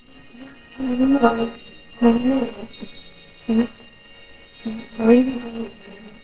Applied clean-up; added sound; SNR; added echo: neural separator model SepFormer WHAMR!.